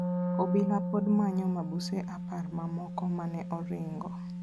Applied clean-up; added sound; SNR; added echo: none; Wind instrument, woodwind instrument; 2 dB; none.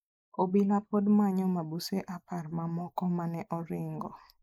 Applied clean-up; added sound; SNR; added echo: neural mask model Resemble Enhance denoiser.